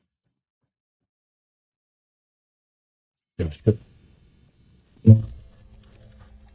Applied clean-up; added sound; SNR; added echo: neural mask model DeepFilterNet 3.